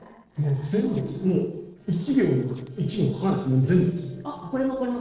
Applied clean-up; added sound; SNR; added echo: neural separator model SepFormer DNS4.